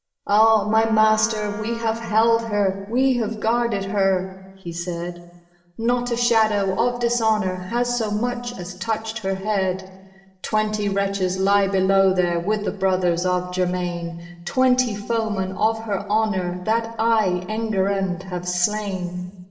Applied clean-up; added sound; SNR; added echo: none; Wind instrument, woodwind instrument; 17 dB; reverberation time 1.0 s.